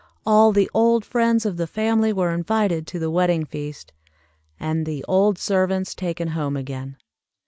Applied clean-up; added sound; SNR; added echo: none; none; none; none.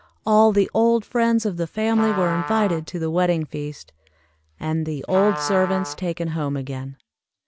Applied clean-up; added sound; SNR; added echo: none; Trumpet; 12 dB; none.